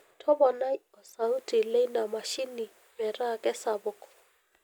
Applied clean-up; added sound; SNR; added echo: none; none; none; none.